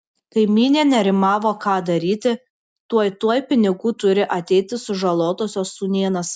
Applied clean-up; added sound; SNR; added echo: none; none; none; none.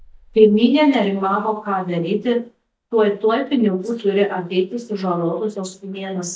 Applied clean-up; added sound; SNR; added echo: neural mask model DeepFilterNet 3.